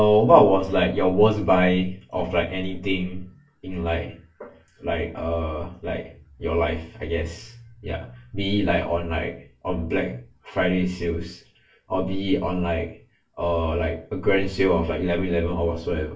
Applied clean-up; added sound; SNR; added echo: none; none; none; reverberation time 0.3 s.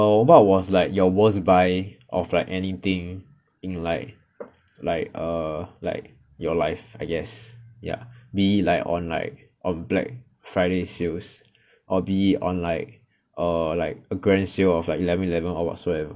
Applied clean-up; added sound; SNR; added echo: none; none; none; none.